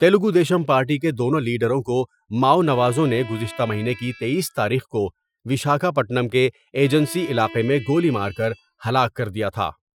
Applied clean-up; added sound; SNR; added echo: classical method Wiener filter.